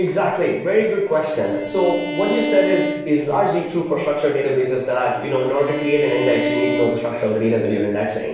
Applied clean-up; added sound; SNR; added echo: none; Bowed string instrument; 8 dB; reverberation time 0.9 s.